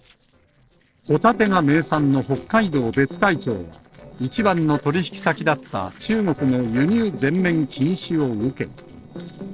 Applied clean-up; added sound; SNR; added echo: neural separator model SepFormer DNS4.